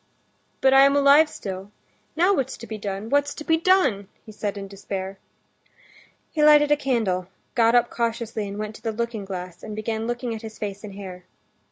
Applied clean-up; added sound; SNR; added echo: none; none; none; none.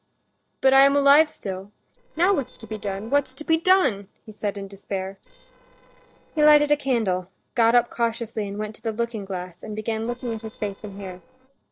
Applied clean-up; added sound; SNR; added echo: neural separator model SepFormer DNS4.